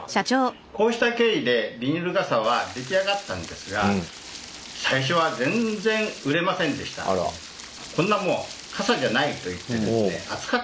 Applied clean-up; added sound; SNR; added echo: none; Stream; 16 dB; none.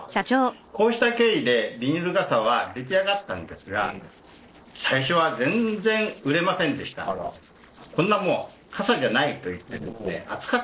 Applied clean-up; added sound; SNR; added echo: neural separator model SepFormer DNS4.